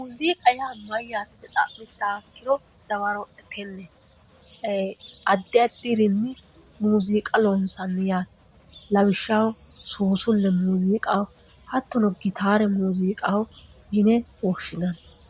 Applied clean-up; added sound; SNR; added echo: none; Bird vocalization, bird call, bird song; 6 dB; none.